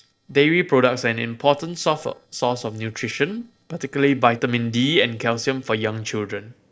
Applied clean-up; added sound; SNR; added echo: neural separator model SepFormer DNS4.